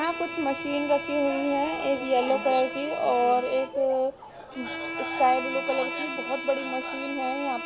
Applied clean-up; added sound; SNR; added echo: none; Bowed string instrument; 8 dB; none.